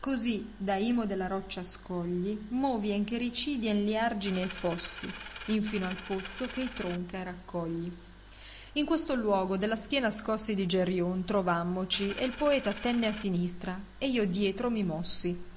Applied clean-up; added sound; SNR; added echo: none; Coin (dropping); 12 dB; none.